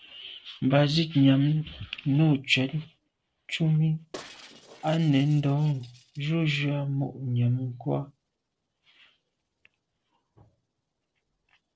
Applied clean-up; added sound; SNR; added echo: neural separator model SepFormer DNS4.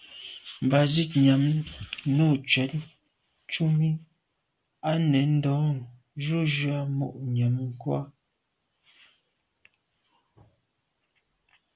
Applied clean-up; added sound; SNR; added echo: none; none; none; none.